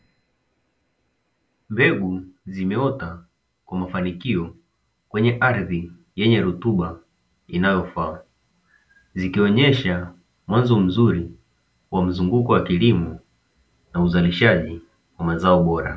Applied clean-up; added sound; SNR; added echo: none; none; none; none.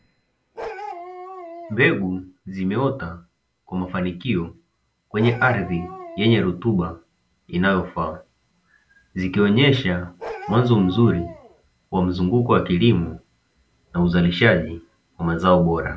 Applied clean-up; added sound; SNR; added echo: none; Bark; 14 dB; none.